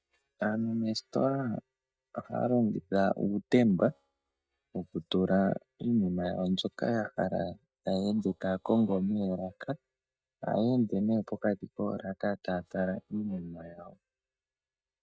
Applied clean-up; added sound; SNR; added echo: neural mask model DeepFilterNet 3.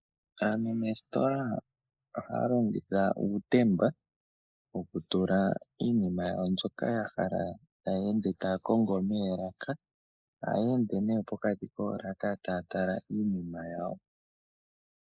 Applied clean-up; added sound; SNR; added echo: neural mask model Resemble Enhance denoiser.